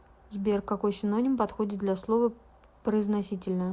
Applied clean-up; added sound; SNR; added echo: none; none; none; none.